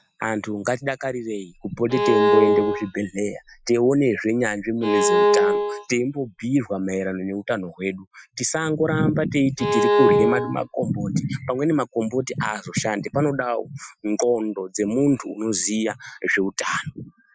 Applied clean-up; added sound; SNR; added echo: classical method Wiener filter.